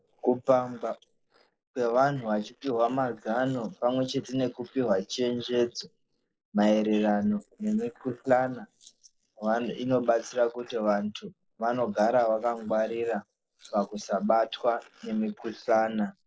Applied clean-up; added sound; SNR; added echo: neural mask model Resemble Enhance denoiser.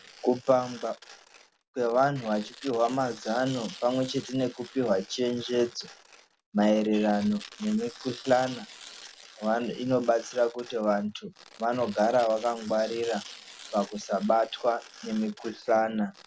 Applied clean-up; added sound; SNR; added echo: none; Tearing; 19 dB; none.